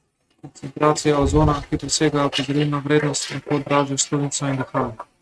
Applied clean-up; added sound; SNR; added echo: neural mask model RNNoise.